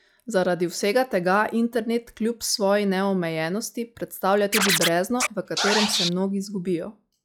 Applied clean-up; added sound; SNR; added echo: classical method log-MMSE.